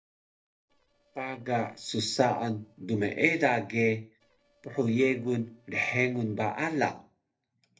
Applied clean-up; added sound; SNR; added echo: neural separator model SepFormer DNS4.